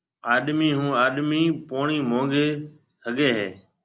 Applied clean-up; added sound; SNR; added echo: none; none; none; none.